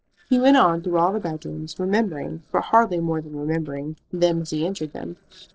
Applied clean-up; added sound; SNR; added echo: neural separator model SepFormer DNS4.